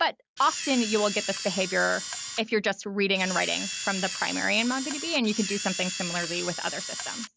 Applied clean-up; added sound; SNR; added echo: none; Camera; 6 dB; none.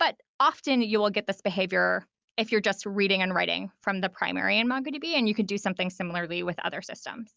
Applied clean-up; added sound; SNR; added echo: none; none; none; none.